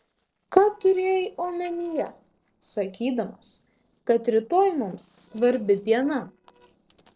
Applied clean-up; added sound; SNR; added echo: neural separator model SepFormer DNS4.